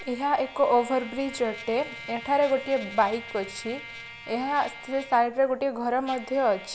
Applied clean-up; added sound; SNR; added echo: none; Trumpet; 16 dB; none.